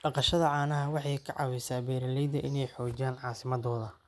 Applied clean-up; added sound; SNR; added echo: none; none; none; none.